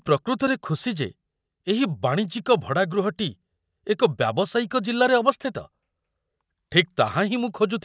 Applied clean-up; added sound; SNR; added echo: none; none; none; none.